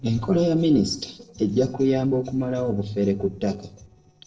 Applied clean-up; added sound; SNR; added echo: neural separator model SepFormer DNS4.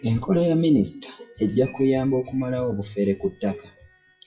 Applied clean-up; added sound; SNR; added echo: classical method WPE with log-MMSE.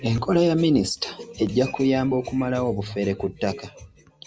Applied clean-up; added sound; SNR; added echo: none; none; none; none.